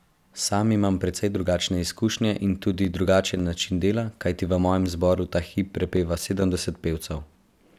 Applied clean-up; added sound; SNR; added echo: none; none; none; none.